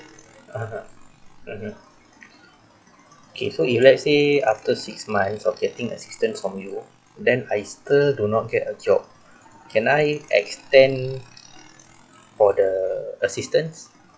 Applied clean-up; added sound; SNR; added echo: classical method log-MMSE.